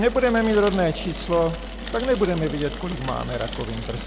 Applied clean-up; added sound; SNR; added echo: none; Mechanisms / Bicycle; 8 dB; none.